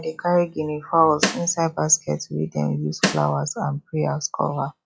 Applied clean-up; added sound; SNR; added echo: classical method log-MMSE.